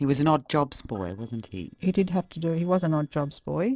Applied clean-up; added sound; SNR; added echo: neural separator model SepFormer DNS4.